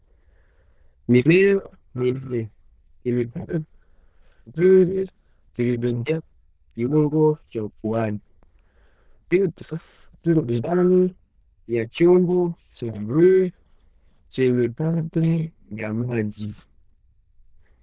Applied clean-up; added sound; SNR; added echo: neural diffusion model UNIVERSE++.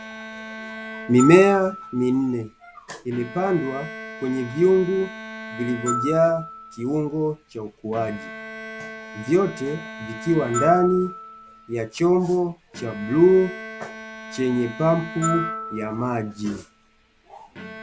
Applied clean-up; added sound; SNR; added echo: none; Glockenspiel + Bowed string instrument; 11 dB; none.